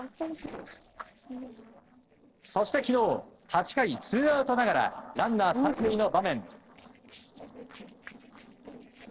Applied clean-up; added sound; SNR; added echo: neural separator model SepFormer DNS4.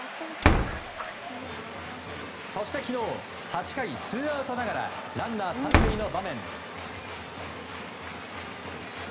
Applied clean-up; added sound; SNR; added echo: none; Slam; -3 dB; none.